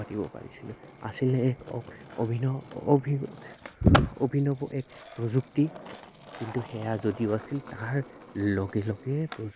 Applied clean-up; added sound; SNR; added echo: none; Skateboard; 11 dB; none.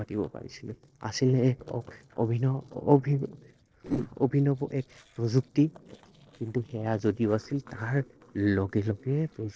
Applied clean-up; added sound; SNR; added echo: neural separator model SepFormer DNS4.